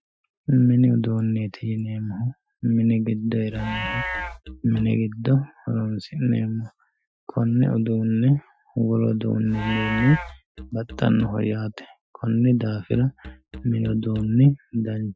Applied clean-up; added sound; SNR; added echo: classical method Wiener filter.